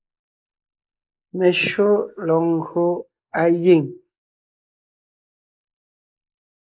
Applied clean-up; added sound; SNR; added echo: neural mask model Resemble Enhance denoiser.